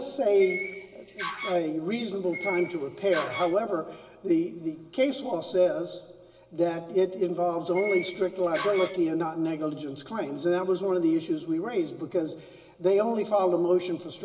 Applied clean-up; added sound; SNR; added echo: none; Door; 9 dB; reverberation time 0.8 s.